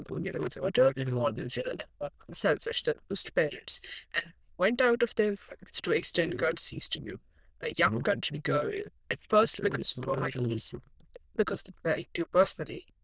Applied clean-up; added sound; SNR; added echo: neural diffusion model UNIVERSE++.